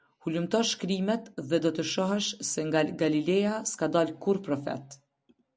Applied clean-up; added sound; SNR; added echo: none; none; none; none.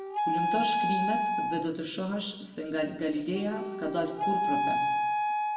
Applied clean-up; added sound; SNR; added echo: none; Wind instrument, woodwind instrument; -3 dB; reverberation time 1.0 s.